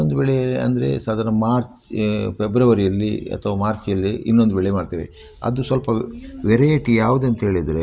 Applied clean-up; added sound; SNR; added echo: none; none; none; none.